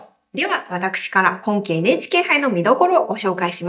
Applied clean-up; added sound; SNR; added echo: neural mask model DeepFilterNet 3.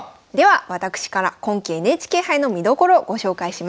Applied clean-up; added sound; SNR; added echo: none; none; none; none.